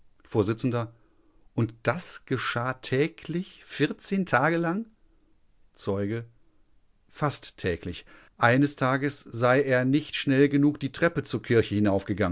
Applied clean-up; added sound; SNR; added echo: none; none; none; none.